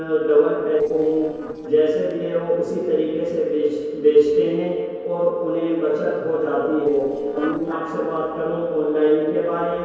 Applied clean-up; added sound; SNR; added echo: neural separator model SepFormer DNS4.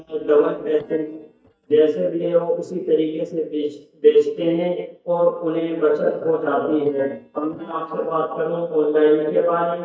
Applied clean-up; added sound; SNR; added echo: neural mask model DeepFilterNet 3.